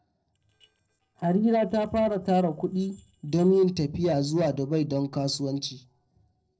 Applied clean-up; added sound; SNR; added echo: neural separator model SepFormer DNS4.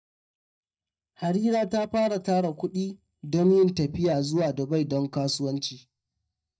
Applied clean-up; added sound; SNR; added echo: neural mask model DeepFilterNet 3.